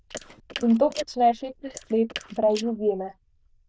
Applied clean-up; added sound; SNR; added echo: neural diffusion model UNIVERSE++.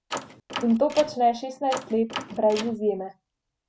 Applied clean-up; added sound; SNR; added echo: none; Door; 11 dB; none.